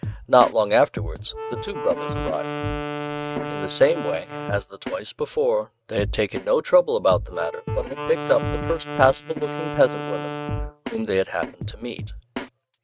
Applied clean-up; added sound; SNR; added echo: neural mask model RNNoise.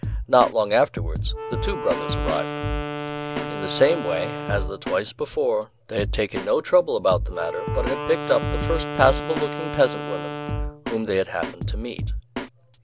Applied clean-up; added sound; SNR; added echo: none; Drum kit + Wind instrument, woodwind instrument; 4 dB; none.